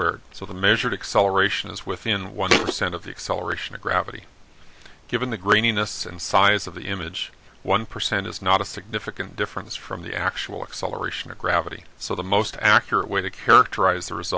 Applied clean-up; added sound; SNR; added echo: none; Thump, thud; -2 dB; none.